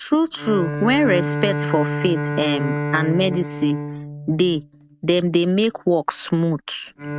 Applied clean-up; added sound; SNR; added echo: neural mask model RNNoise.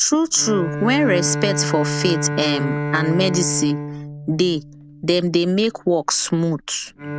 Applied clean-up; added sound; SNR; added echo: none; Bowed string instrument; 6 dB; none.